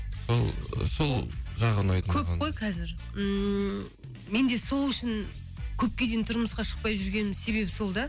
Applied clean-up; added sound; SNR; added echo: none; none; none; none.